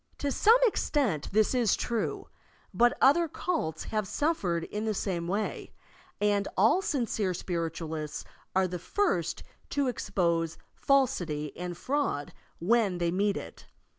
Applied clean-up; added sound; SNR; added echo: none; none; none; none.